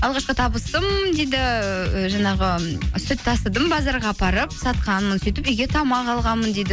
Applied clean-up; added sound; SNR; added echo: none; none; none; none.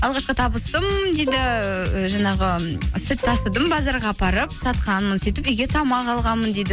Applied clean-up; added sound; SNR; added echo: none; Plucked string instrument; 13 dB; none.